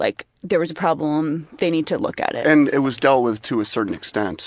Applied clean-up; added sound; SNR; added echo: none; none; none; none.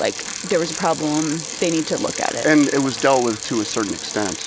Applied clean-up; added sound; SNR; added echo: none; Bicycle; 9 dB; none.